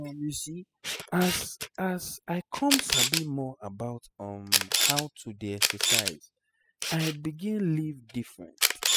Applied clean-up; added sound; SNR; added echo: classical method spectral subtraction.